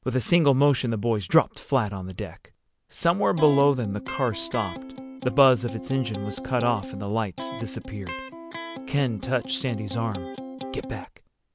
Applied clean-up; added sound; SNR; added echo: none; Electric guitar; 11 dB; none.